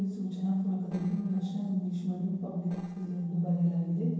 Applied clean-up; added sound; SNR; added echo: neural separator model SepFormer DNS4.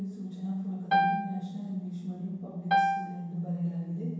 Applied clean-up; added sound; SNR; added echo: none; Piano; -4 dB; reverberation time 1.0 s.